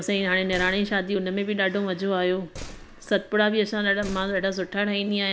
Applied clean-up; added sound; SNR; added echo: none; Slam; 17 dB; none.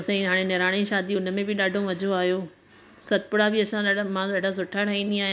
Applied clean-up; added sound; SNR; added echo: none; none; none; none.